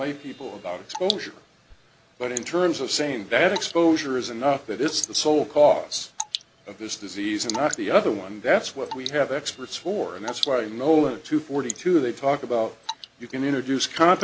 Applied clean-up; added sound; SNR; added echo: none; Drip / Water; 14 dB; none.